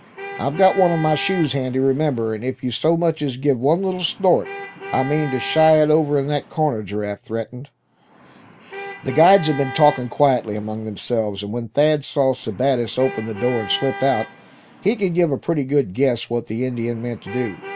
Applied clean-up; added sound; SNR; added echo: none; Traffic noise, roadway noise / Vehicle horn, car horn, honking; 15 dB; none.